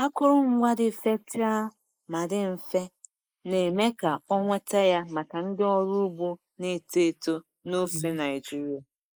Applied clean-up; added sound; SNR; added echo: neural mask model Resemble Enhance denoiser.